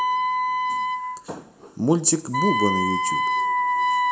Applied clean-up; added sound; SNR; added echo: none; Wind instrument, woodwind instrument; -3 dB; reverberation time 0.7 s.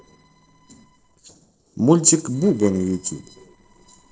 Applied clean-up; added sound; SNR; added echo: neural separator model SepFormer DNS4.